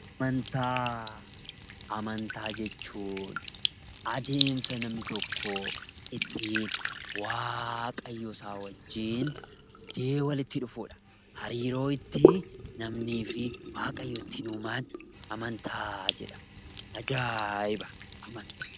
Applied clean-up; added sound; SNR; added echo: none; Trickle, dribble / Sink (filling or washing); 1 dB; none.